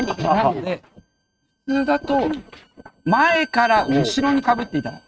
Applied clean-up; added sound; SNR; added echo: neural mask model RNNoise.